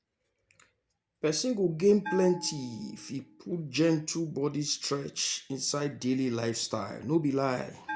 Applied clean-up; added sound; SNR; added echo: none; Bell; 18 dB; none.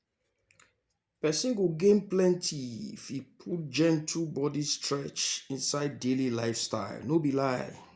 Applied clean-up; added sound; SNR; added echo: none; none; none; none.